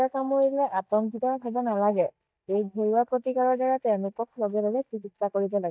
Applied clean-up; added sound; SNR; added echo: neural mask model DeepFilterNet 3.